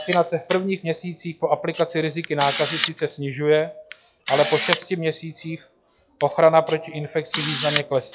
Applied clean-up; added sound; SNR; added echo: classical method log-MMSE.